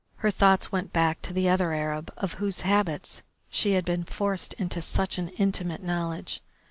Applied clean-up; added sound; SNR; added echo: none; none; none; none.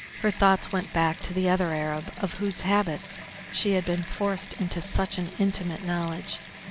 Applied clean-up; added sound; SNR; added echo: none; Bathtub (filling or washing) / Water tap, faucet; 14 dB; none.